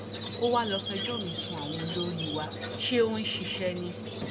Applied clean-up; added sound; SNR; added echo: none; Squeak; 5 dB; none.